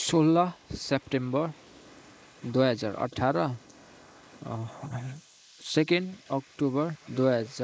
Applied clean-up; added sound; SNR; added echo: neural mask model Resemble Enhance denoiser.